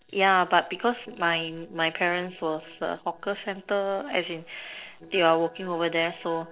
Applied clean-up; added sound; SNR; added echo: neural separator model SepFormer DNS4.